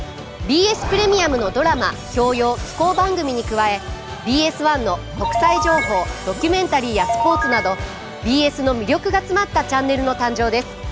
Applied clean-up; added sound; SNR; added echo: none; none; none; none.